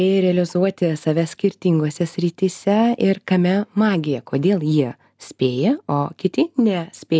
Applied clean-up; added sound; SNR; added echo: none; none; none; none.